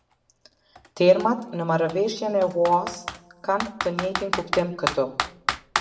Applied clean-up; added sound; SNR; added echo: none; Computer keyboard; 8 dB; reverberation time 0.7 s.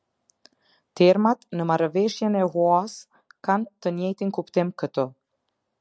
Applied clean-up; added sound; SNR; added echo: none; none; none; none.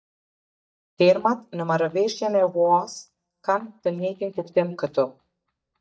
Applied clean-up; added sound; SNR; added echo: neural mask model DeepFilterNet 3.